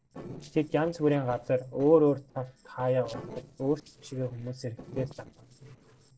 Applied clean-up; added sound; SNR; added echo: neural separator model SepFormer DNS4.